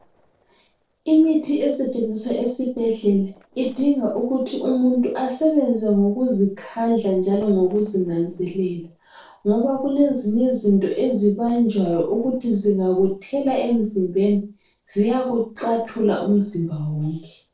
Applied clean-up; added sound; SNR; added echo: neural separator model SepFormer DNS4.